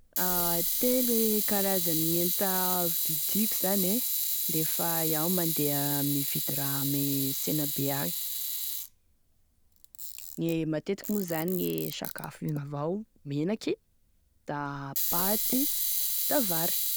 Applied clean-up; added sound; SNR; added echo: none; Camera; -1 dB; none.